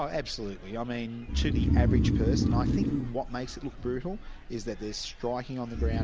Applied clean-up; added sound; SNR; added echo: none; Breathing; -5 dB; none.